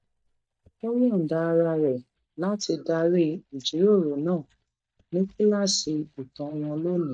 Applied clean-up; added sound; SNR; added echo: neural mask model DeepFilterNet 3.